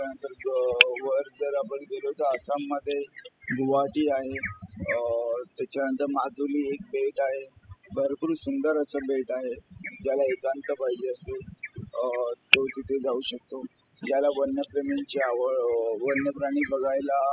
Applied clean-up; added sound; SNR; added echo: classical method spectral subtraction.